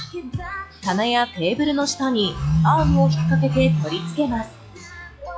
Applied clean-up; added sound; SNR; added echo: classical method log-MMSE.